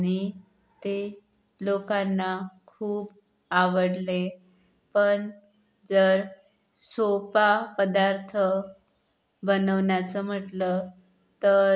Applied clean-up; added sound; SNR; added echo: none; none; none; none.